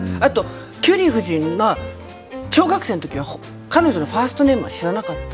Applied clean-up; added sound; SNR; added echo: none; none; none; none.